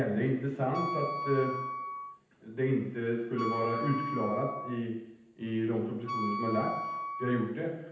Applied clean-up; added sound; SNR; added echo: none; Wind instrument, woodwind instrument; 5 dB; reverberation time 0.9 s.